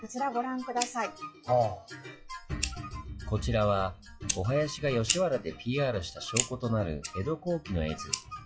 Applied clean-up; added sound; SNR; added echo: classical method WPE with log-MMSE.